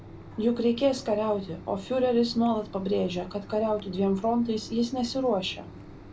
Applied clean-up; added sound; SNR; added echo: none; Mechanisms; 17 dB; reverberation time 0.2 s.